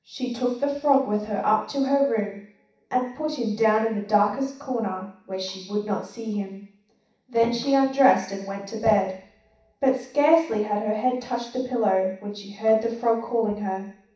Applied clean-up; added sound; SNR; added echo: none; none; none; reverberation time 0.7 s.